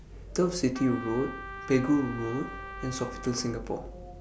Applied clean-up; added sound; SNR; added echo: none; Trumpet; 12 dB; none.